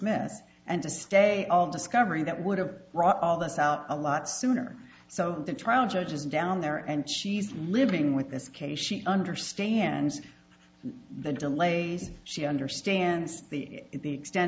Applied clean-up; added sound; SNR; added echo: none; none; none; none.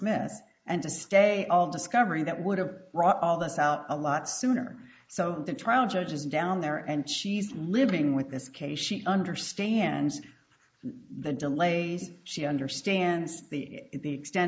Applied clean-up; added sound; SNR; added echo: neural mask model Resemble Enhance denoiser.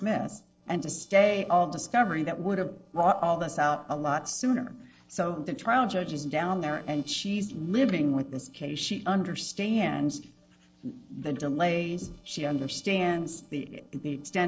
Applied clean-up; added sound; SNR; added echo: neural separator model SepFormer DNS4.